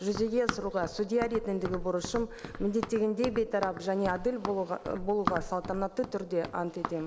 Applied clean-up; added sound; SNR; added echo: none; Run; 9 dB; none.